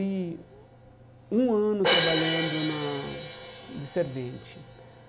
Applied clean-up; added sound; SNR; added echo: none; Crash cymbal; -2 dB; none.